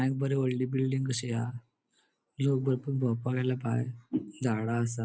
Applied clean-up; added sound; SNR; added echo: none; none; none; none.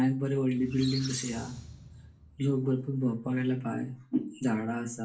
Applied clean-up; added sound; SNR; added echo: none; Squeak; 14 dB; reverberation time 0.3 s.